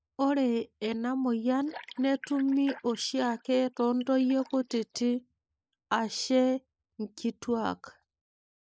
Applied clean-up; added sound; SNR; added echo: neural mask model Resemble Enhance denoiser.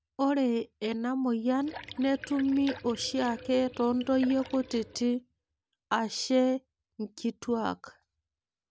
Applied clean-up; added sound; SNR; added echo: none; Liquid; 16 dB; none.